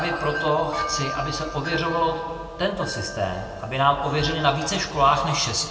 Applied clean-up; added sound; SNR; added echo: none; Wind chime; 10 dB; reverberation time 1.9 s.